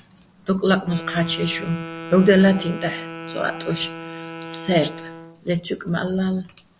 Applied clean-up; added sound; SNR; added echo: none; Wind instrument, woodwind instrument; 13 dB; none.